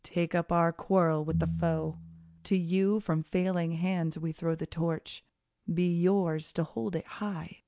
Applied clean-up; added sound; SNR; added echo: none; Piano; 6 dB; none.